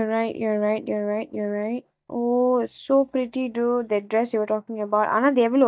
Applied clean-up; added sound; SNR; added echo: neural mask model DeepFilterNet 3.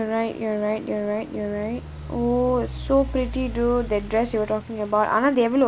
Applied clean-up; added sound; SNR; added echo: none; Idling / Truck; 12 dB; none.